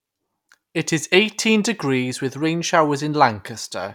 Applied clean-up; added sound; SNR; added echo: none; none; none; none.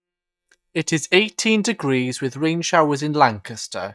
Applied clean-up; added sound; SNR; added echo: neural mask model DeepFilterNet 3.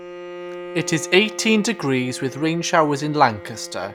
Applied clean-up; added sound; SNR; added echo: none; Bowed string instrument; 14 dB; none.